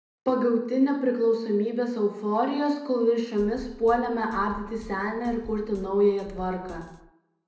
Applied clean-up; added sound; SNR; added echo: none; Drum kit; 19 dB; reverberation time 0.7 s.